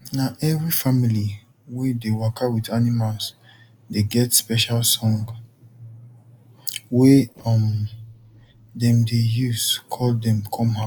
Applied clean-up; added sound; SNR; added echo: neural mask model Resemble Enhance denoiser.